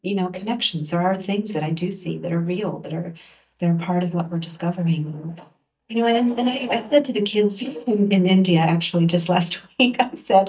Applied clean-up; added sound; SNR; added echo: neural mask model DeepFilterNet 3.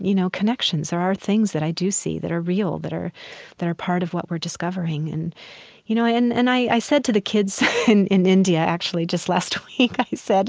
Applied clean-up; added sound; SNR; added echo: none; none; none; none.